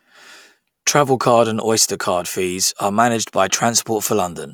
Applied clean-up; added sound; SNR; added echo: none; none; none; none.